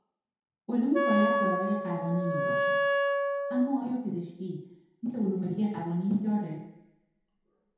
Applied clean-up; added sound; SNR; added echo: none; Wind instrument, woodwind instrument; -3 dB; reverberation time 0.9 s.